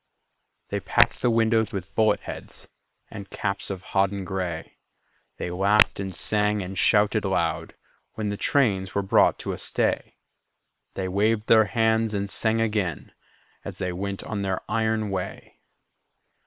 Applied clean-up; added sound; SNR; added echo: neural separator model SepFormer WHAM!.